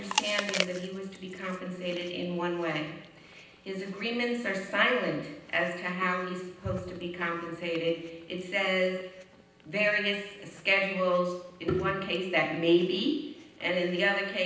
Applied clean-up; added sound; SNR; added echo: none; Chewing, mastication; 13 dB; reverberation time 0.9 s.